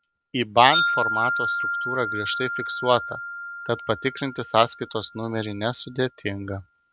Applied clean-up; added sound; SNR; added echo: none; Wind chime; 4 dB; none.